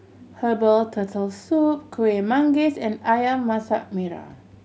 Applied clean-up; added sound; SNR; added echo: none; none; none; none.